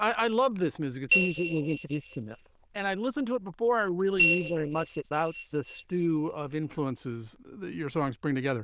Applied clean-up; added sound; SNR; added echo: neural diffusion model UNIVERSE++.